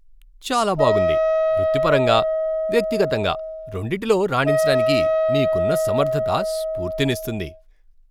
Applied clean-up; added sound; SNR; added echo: none; Wind instrument, woodwind instrument; -2 dB; none.